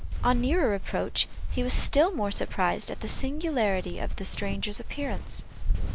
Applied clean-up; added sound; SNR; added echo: none; Walk, footsteps; 0 dB; none.